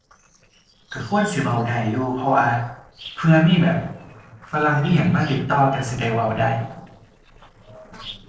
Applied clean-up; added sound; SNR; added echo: neural separator model SepFormer DNS4.